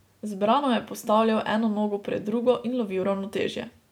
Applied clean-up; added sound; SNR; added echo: none; none; none; none.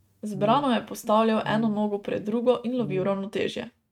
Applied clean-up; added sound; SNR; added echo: neural mask model RNNoise.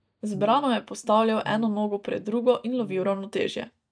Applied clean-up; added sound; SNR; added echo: neural mask model DeepFilterNet 3.